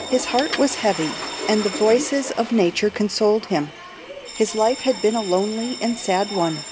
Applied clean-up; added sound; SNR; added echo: none; Bell + Toilet flush / Water; 11 dB; none.